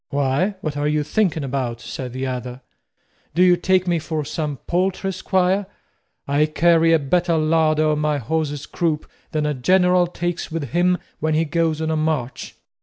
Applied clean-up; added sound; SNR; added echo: none; none; none; none.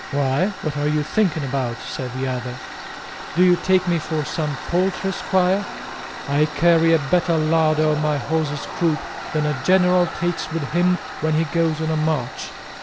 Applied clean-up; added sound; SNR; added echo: none; Tools; 11 dB; none.